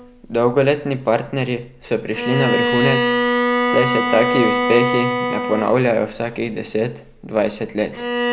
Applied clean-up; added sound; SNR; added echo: none; Bowed string instrument; 2 dB; none.